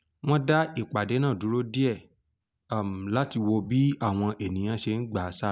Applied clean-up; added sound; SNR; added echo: none; none; none; none.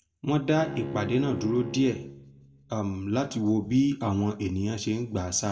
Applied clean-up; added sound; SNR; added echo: none; Bowed string instrument; 10 dB; reverberation time 0.7 s.